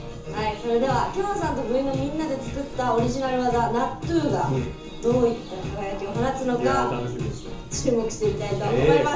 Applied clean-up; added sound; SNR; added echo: none; Bird vocalization, bird call, bird song; 15 dB; reverberation time 0.6 s.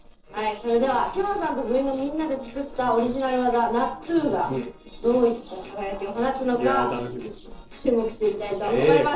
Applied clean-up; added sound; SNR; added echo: neural separator model SepFormer DNS4.